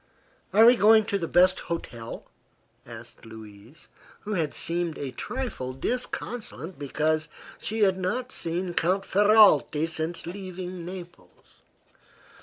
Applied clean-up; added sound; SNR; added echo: none; none; none; none.